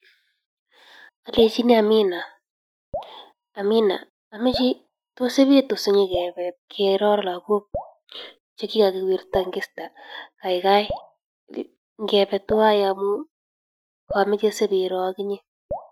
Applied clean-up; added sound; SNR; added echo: classical method Wiener filter.